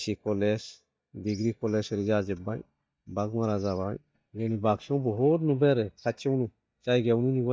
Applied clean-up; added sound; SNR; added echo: neural mask model DeepFilterNet 3.